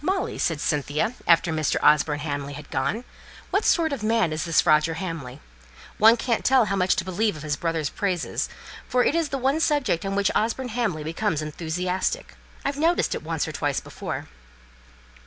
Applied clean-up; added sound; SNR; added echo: none; none; none; none.